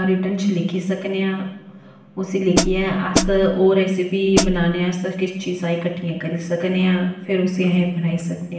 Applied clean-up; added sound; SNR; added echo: none; Hi-hat; 2 dB; reverberation time 0.8 s.